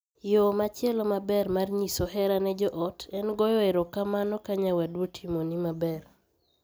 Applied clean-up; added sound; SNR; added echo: none; none; none; none.